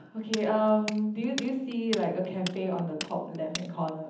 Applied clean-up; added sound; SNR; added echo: none; Tools; 12 dB; reverberation time 0.8 s.